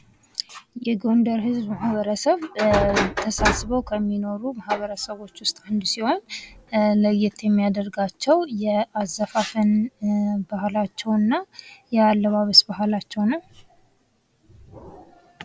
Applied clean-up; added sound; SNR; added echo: none; none; none; none.